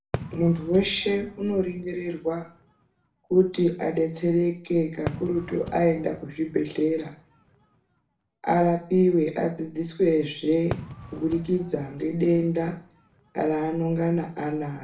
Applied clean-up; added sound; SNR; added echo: none; Fireworks; 15 dB; reverberation time 0.4 s.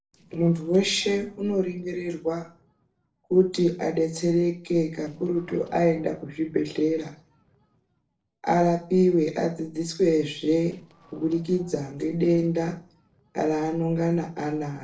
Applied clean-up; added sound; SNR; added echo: neural separator model SepFormer DNS4.